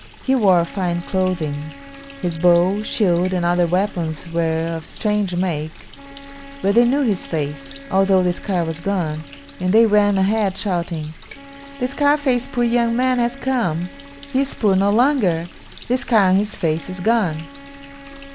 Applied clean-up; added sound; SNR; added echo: none; Wind instrument, woodwind instrument + Water tap, faucet; 19 dB; none.